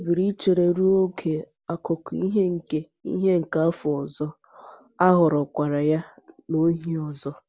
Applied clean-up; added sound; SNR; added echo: none; none; none; none.